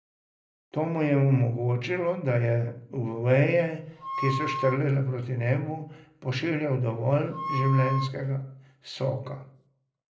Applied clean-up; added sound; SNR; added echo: none; Wind instrument, woodwind instrument; 7 dB; reverberation time 0.4 s.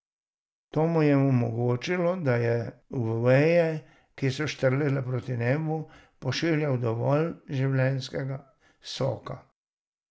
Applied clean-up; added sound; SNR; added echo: none; none; none; none.